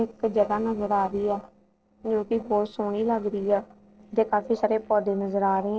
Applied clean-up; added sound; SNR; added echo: neural separator model SepFormer DNS4.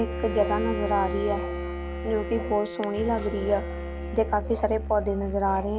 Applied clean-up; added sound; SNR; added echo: none; Musical instrument + Bowed string instrument; 5 dB; none.